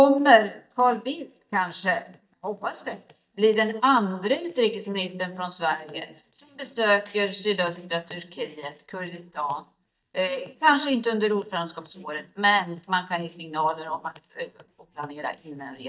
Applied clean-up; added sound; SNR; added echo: neural mask model DeepFilterNet 3.